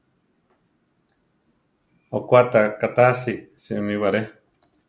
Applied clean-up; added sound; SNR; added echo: none; none; none; none.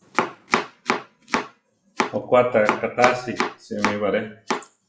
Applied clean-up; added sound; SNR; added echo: classical method WPE with log-MMSE.